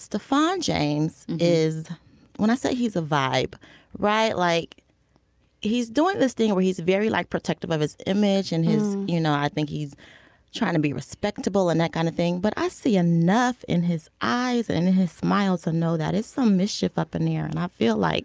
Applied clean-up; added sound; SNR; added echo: none; none; none; none.